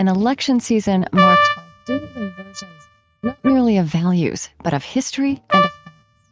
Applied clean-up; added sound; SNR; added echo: neural mask model RNNoise.